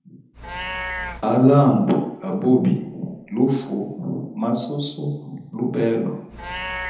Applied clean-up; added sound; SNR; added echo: none; Livestock, farm animals, working animals; 14 dB; reverberation time 0.9 s.